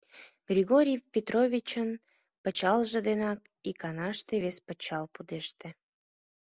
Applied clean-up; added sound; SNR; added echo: none; none; none; none.